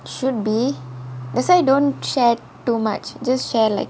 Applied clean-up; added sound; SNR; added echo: none; none; none; none.